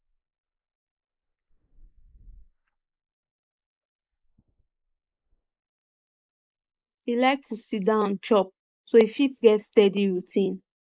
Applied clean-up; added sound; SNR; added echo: neural mask model Resemble Enhance denoiser.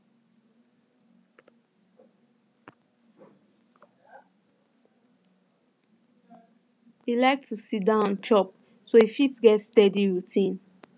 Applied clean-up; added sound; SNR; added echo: none; none; none; none.